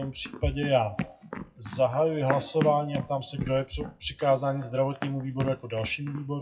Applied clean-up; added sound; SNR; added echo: classical method WPE with log-MMSE.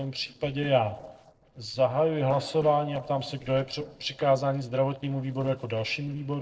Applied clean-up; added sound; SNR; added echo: neural separator model SepFormer DNS4.